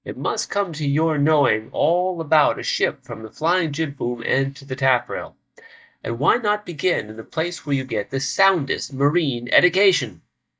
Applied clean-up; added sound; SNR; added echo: neural mask model DeepFilterNet 3.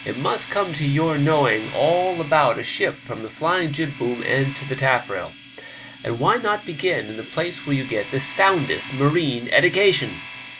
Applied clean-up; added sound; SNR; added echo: none; Domestic sounds, home sounds; 15 dB; none.